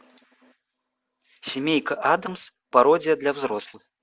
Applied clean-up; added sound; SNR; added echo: none; none; none; none.